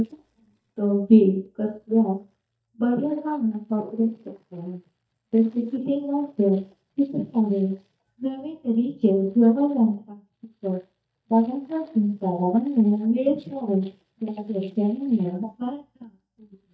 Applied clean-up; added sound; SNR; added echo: neural mask model DeepFilterNet 3.